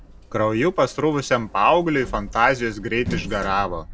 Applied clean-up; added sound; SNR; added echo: none; Sliding door; 13 dB; none.